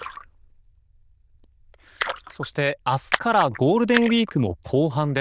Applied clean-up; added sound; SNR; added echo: neural diffusion model UNIVERSE++.